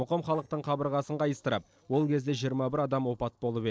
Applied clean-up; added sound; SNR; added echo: neural separator model SepFormer DNS4.